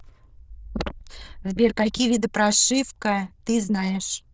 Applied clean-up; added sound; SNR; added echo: neural diffusion model UNIVERSE++.